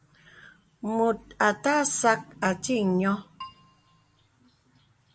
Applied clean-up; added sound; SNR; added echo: none; Keyboard (musical); 19 dB; none.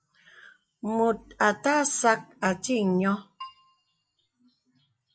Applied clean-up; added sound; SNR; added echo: classical method log-MMSE.